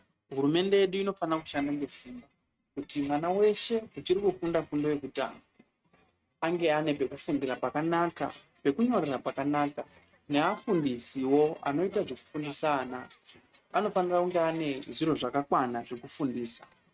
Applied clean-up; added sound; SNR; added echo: neural mask model RNNoise.